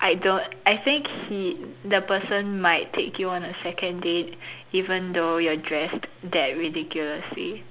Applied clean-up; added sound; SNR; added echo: none; none; none; none.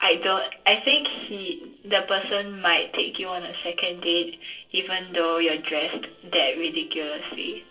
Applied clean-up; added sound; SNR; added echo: neural separator model SepFormer DNS4.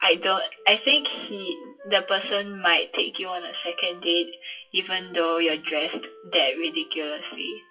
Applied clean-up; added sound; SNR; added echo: classical method WPE with log-MMSE.